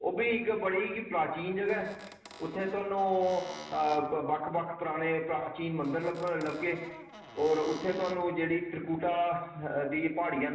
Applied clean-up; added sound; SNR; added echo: none; Squeak / Cupboard open or close; 16 dB; reverberation time 0.9 s.